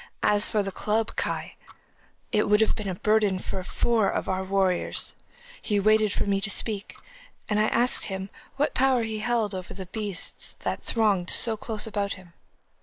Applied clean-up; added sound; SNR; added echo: neural mask model Resemble Enhance denoiser.